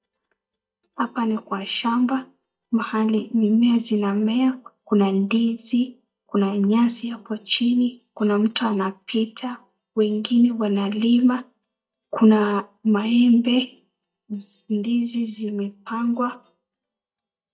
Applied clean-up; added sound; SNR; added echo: neural mask model DeepFilterNet 3.